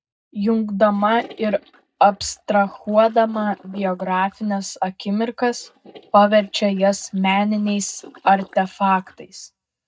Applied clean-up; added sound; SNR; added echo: neural mask model DeepFilterNet 3.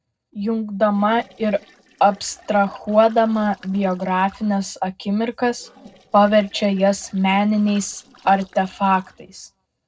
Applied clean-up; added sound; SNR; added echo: neural separator model SepFormer DNS4.